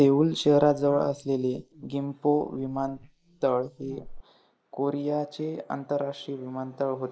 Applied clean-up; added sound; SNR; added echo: neural mask model Resemble Enhance denoiser.